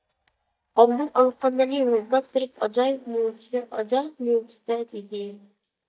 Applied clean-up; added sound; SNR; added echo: neural mask model DeepFilterNet 3.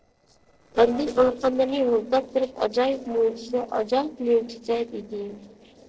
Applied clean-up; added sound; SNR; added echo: neural separator model SepFormer DNS4.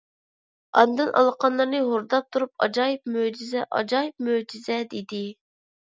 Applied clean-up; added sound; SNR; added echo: none; none; none; none.